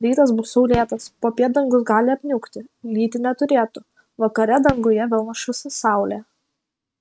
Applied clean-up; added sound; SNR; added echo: neural mask model RNNoise.